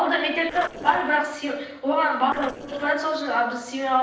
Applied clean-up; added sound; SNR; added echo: neural separator model SepFormer DNS4.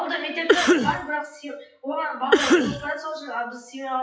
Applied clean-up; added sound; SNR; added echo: classical method WPE with log-MMSE.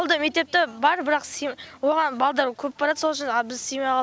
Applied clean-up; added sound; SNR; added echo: none; none; none; none.